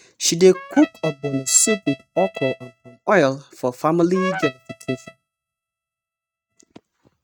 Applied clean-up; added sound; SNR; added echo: neural mask model RNNoise.